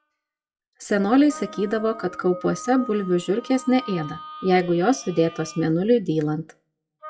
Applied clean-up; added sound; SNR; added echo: classical method WPE with log-MMSE.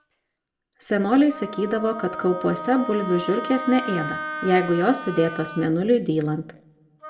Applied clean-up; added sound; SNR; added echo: none; Wind instrument, woodwind instrument; 11 dB; reverberation time 0.5 s.